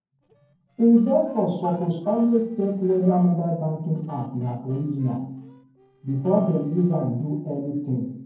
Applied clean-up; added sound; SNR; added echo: neural separator model SepFormer DNS4.